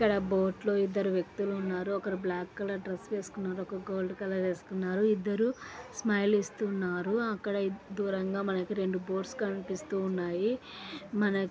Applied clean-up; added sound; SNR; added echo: none; none; none; none.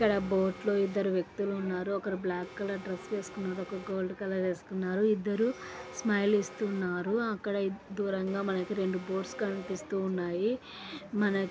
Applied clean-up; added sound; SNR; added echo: none; Alarm; 19 dB; none.